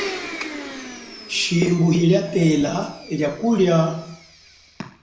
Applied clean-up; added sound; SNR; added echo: none; Domestic sounds, home sounds; 14 dB; reverberation time 0.4 s.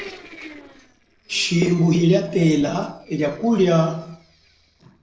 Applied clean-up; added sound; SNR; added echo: neural separator model SepFormer DNS4.